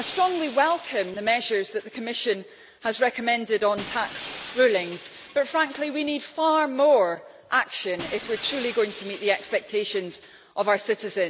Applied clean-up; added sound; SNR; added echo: none; Shatter; 18 dB; none.